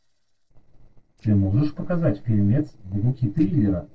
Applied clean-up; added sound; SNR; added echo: neural separator model SepFormer DNS4.